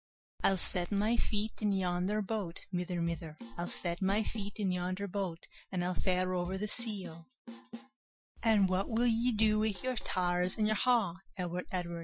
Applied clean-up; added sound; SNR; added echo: classical method Wiener filter.